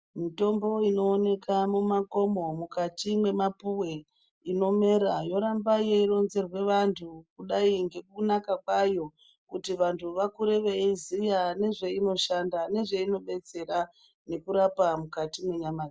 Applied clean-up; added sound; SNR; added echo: none; none; none; none.